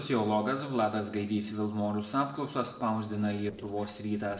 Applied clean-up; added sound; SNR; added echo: neural separator model SepFormer DNS4.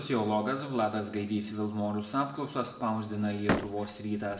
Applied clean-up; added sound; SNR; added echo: none; Slam; 3 dB; reverberation time 0.9 s.